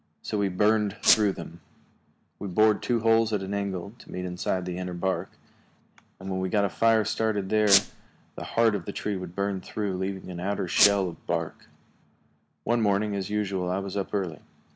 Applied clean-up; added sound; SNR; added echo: none; Squeak; -2 dB; none.